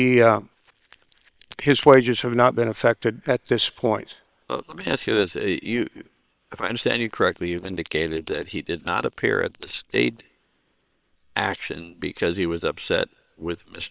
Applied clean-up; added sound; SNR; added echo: neural separator model SepFormer WHAM!.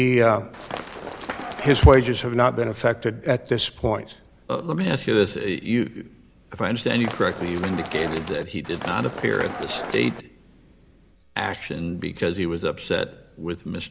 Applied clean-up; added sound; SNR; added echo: none; Run; 10 dB; none.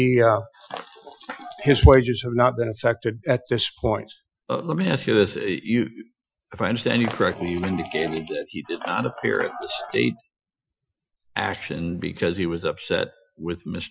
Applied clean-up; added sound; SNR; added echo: classical method Wiener filter.